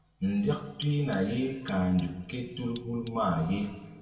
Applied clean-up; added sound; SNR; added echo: none; Cutlery, silverware; 15 dB; reverberation time 1.4 s.